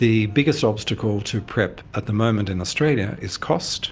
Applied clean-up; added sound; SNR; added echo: none; none; none; none.